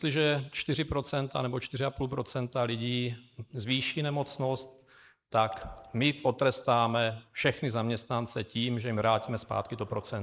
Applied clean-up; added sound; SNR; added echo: neural mask model Resemble Enhance denoiser.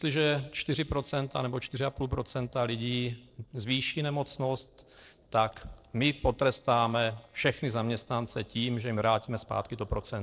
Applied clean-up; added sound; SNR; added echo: neural separator model SepFormer DNS4.